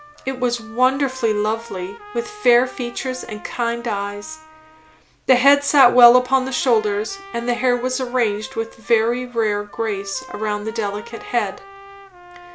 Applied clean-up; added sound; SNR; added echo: none; Trumpet; 19 dB; none.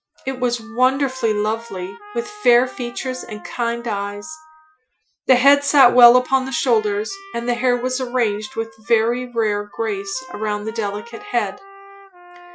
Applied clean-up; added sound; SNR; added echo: classical method Wiener filter.